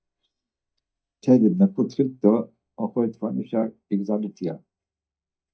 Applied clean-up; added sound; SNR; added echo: neural mask model DeepFilterNet 3.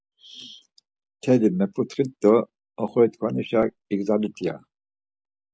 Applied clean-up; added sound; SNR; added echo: none; none; none; none.